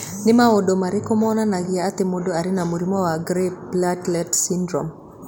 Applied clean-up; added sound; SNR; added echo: none; none; none; none.